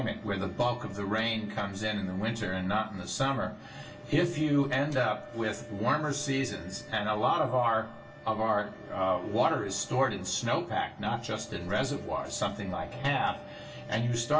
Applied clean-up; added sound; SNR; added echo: none; Wind instrument, woodwind instrument; 20 dB; reverberation time 0.3 s.